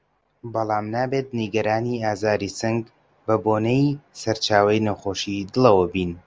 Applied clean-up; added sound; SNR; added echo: none; none; none; none.